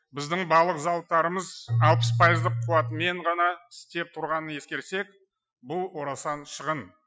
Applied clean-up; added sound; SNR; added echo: classical method Wiener filter.